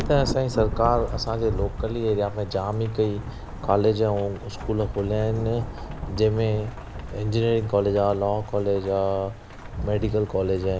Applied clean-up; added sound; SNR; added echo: none; Rain / Thunderstorm; 9 dB; none.